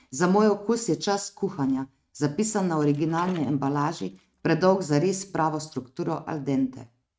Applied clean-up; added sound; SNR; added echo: neural mask model RNNoise.